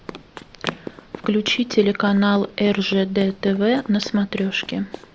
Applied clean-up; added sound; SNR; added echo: none; Run; 16 dB; none.